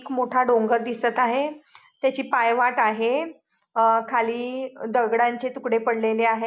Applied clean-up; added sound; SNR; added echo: none; none; none; none.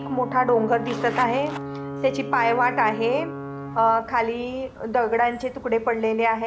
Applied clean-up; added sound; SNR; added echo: none; Alarm / Ocean / Boat, Water vehicle + Zipper (clothing); 11 dB; none.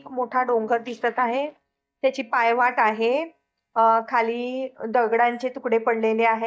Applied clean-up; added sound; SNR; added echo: neural mask model DeepFilterNet 3.